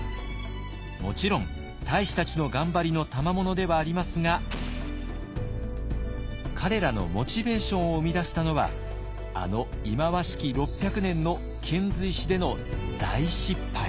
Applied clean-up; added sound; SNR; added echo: none; Explosion; 16 dB; none.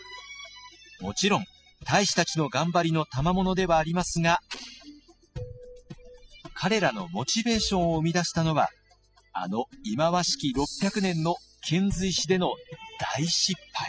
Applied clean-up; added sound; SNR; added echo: classical method spectral subtraction.